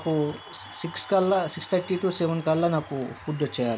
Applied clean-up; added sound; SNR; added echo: none; Applause / Cheering; 18 dB; none.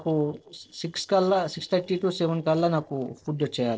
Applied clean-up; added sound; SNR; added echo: neural separator model SepFormer DNS4.